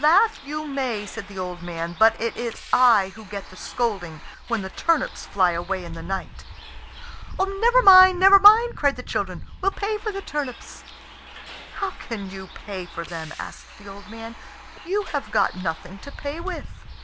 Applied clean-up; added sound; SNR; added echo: none; Bus; 15 dB; none.